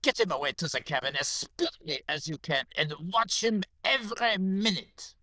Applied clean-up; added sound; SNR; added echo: neural diffusion model UNIVERSE++.